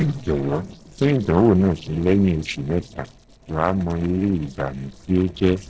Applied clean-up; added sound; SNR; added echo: neural separator model SepFormer DNS4.